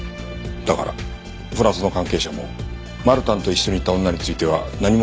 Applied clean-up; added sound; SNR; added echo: none; none; none; none.